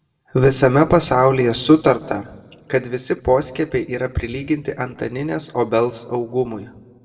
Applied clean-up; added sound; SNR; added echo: none; none; none; reverberation time 1.0 s.